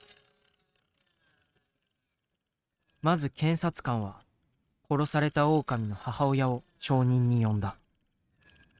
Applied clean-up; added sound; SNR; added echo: neural mask model RNNoise.